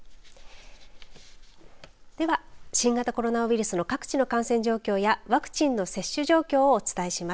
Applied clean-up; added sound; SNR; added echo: none; none; none; none.